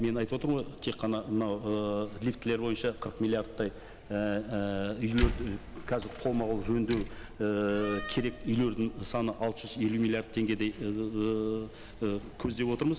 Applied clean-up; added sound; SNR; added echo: none; Slam; 10 dB; none.